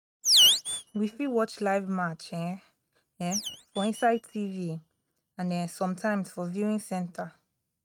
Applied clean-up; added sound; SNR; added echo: neural mask model RNNoise.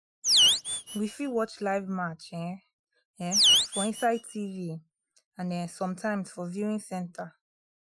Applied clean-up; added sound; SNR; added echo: classical method Wiener filter.